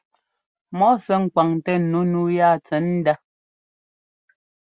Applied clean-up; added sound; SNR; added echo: none; none; none; none.